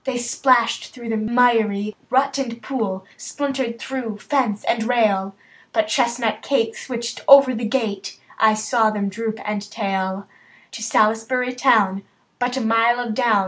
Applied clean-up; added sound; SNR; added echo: none; none; none; none.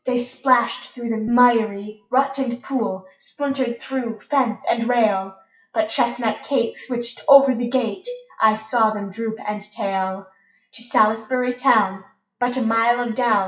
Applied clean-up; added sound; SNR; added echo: classical method WPE with log-MMSE.